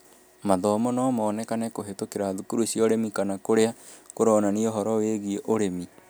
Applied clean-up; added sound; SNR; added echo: none; none; none; none.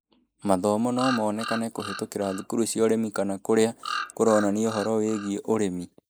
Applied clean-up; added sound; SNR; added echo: neural mask model Resemble Enhance denoiser.